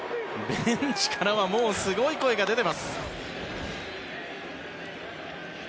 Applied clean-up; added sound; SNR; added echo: none; none; none; none.